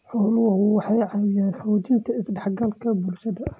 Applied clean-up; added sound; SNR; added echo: none; none; none; none.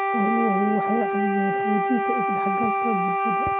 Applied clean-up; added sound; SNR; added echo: none; Wind instrument, woodwind instrument; -3 dB; none.